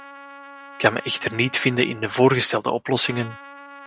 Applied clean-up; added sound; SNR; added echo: none; Trumpet; 19 dB; none.